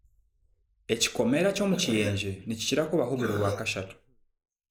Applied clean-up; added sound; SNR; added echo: neural mask model Resemble Enhance denoiser.